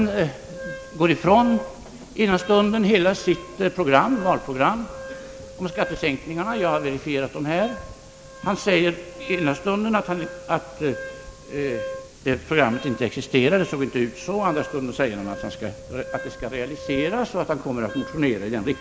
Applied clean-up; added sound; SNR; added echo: none; Wind instrument, woodwind instrument; 14 dB; none.